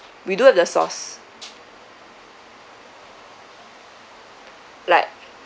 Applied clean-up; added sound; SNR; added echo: none; none; none; none.